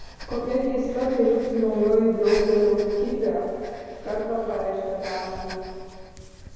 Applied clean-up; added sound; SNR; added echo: none; Breathing; 14 dB; reverberation time 2.2 s.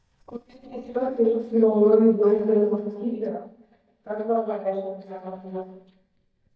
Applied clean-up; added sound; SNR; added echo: neural mask model DeepFilterNet 3.